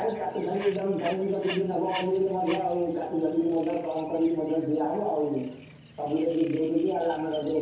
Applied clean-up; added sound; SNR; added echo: none; Bird; 18 dB; reverberation time 2.2 s.